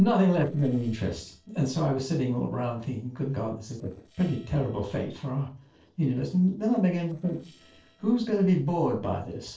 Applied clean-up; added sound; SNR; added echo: neural separator model SepFormer DNS4.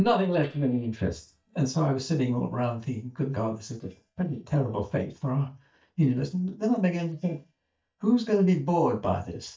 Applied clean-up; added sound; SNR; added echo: neural mask model DeepFilterNet 3.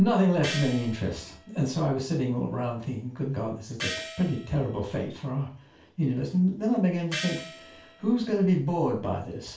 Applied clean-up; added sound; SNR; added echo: none; Gong; 12 dB; reverberation time 0.3 s.